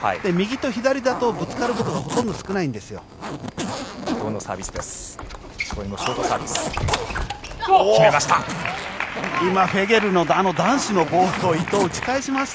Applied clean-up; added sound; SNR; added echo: none; Zipper (clothing); 9 dB; none.